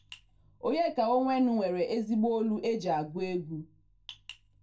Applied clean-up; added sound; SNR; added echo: none; none; none; reverberation time 0.2 s.